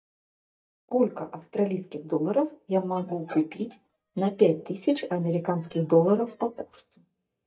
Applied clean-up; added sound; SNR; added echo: neural mask model DeepFilterNet 3.